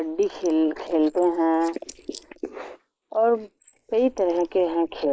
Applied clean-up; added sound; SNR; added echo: neural mask model Resemble Enhance denoiser.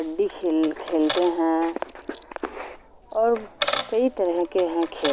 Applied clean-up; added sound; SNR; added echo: none; Coin (dropping); 8 dB; none.